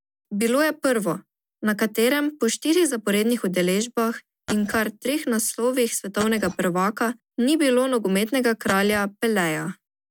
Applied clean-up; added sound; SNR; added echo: none; Glass; 12 dB; none.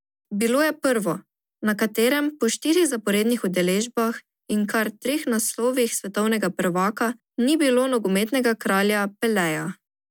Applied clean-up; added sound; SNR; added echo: none; none; none; none.